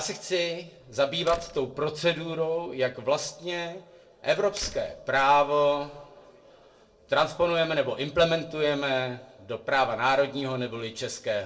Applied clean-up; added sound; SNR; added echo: neural separator model SepFormer DNS4.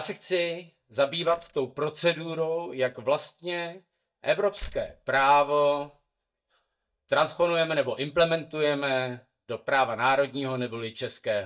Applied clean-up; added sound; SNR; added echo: neural mask model DeepFilterNet 3.